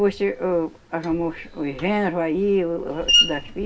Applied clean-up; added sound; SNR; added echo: none; Screech; 3 dB; reverberation time 0.3 s.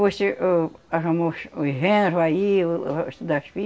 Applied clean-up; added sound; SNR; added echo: none; none; none; none.